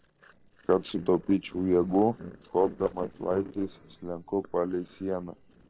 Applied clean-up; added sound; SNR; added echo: neural separator model SepFormer DNS4.